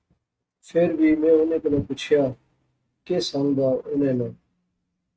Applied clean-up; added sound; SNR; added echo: neural mask model RNNoise.